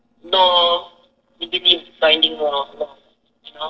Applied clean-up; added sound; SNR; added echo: neural separator model SepFormer DNS4.